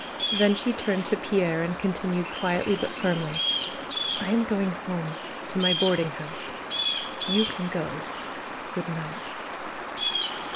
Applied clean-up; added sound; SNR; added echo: none; Bird vocalization, bird call, bird song; 3 dB; none.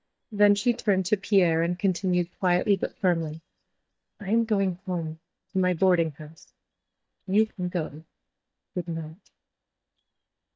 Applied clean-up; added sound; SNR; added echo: neural mask model DeepFilterNet 3.